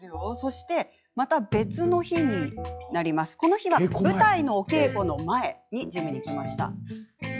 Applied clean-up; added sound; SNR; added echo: classical method log-MMSE.